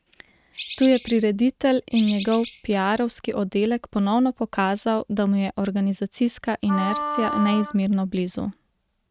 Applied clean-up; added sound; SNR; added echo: neural mask model RNNoise.